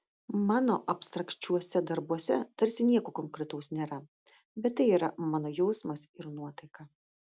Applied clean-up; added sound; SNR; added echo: none; none; none; none.